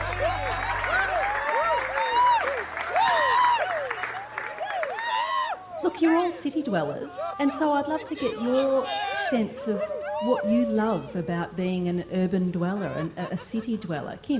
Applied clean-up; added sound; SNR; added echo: none; Cheering; 1 dB; none.